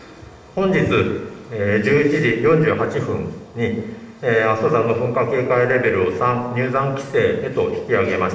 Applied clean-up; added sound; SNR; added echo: none; none; none; reverberation time 1.2 s.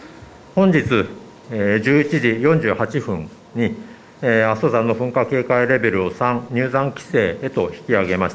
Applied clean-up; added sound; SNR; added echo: none; none; none; none.